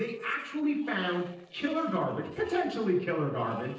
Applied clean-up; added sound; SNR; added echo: neural separator model SepFormer DNS4.